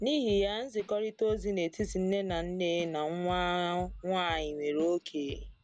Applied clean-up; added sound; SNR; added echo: none; Drum / Drum kit; 15 dB; none.